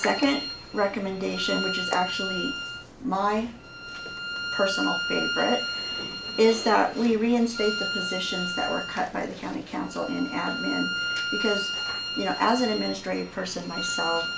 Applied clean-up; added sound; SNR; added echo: none; Bowed string instrument; 5 dB; none.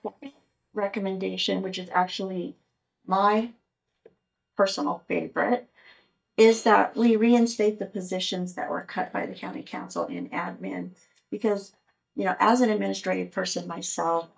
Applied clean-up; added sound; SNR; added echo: neural mask model DeepFilterNet 3.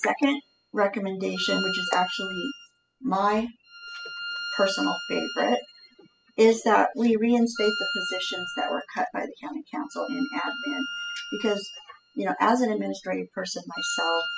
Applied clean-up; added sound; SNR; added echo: classical method spectral subtraction.